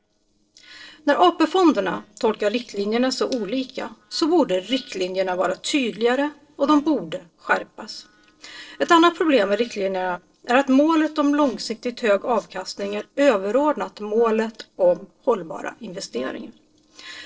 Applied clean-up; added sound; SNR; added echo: neural separator model SepFormer DNS4.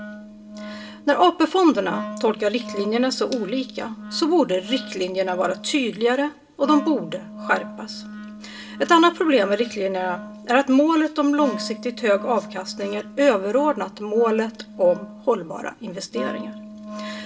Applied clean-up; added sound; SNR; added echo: none; Wind instrument, woodwind instrument; 14 dB; reverberation time 0.2 s.